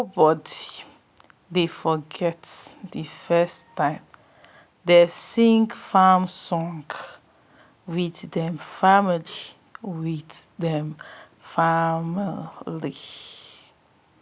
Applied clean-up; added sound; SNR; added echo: none; none; none; none.